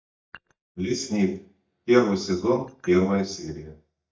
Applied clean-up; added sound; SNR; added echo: neural mask model DeepFilterNet 3.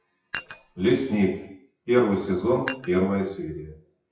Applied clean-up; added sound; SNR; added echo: classical method WPE with log-MMSE.